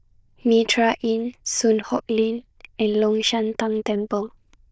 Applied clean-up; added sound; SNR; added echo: neural diffusion model UNIVERSE++.